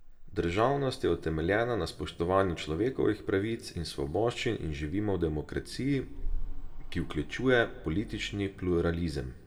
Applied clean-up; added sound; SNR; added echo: none; none; none; reverberation time 1.1 s.